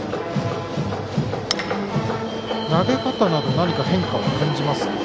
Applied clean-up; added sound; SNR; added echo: none; none; none; none.